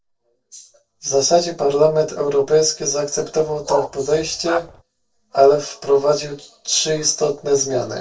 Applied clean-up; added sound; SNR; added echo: neural separator model SepFormer DNS4.